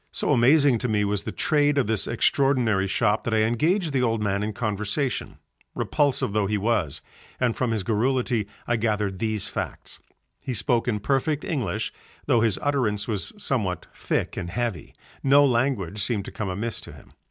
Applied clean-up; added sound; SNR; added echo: none; none; none; none.